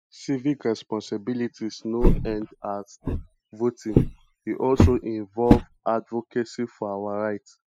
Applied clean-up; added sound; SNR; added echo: classical method spectral subtraction.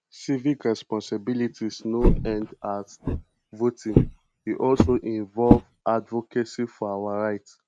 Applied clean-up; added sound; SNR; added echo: neural mask model RNNoise.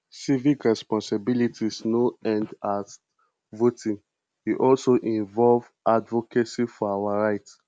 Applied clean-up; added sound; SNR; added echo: none; none; none; none.